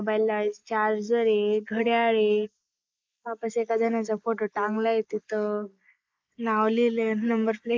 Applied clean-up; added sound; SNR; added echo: neural mask model Resemble Enhance denoiser.